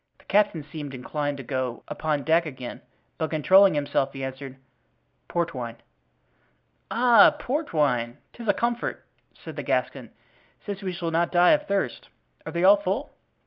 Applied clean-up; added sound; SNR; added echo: none; none; none; none.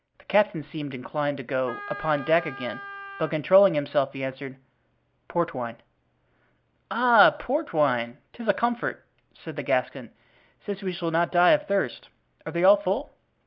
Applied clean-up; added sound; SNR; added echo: none; Wind instrument, woodwind instrument; 13 dB; none.